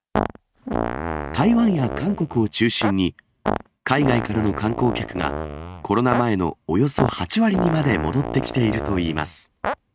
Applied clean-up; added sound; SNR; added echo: neural mask model RNNoise.